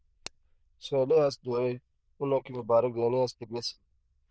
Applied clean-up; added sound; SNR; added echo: neural diffusion model UNIVERSE++.